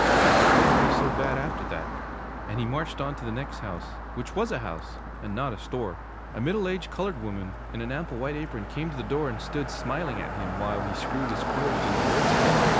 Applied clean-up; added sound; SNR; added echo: none; Car passing by; -4 dB; none.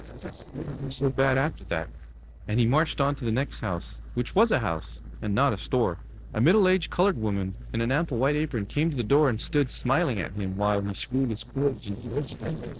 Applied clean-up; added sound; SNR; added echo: neural separator model SepFormer DNS4.